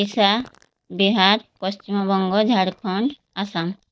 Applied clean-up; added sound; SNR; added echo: neural mask model DeepFilterNet 3.